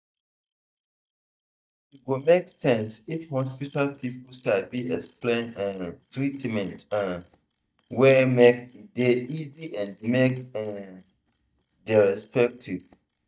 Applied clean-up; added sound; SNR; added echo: neural mask model DeepFilterNet 3.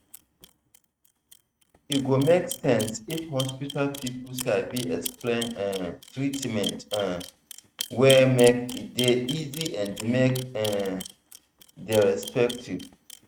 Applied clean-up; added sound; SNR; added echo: neural mask model RNNoise.